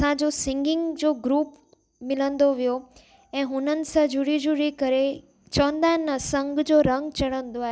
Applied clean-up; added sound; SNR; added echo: none; none; none; none.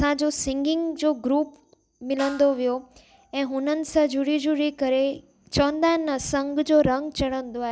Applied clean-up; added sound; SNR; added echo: none; Snare drum; 20 dB; none.